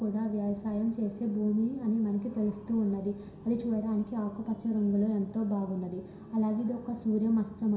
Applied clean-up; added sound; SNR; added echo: none; none; none; reverberation time 0.7 s.